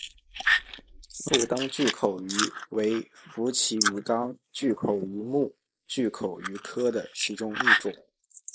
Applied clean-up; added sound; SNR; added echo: neural mask model Resemble Enhance denoiser.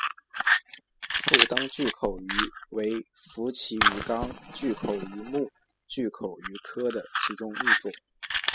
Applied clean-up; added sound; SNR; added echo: classical method spectral subtraction.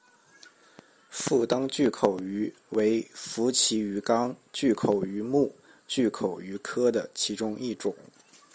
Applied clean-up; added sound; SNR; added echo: none; none; none; none.